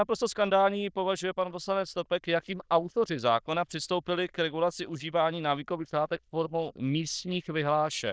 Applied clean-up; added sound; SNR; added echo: neural diffusion model UNIVERSE++.